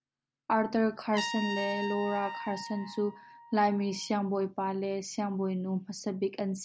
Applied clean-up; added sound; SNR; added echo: none; Trumpet; 11 dB; none.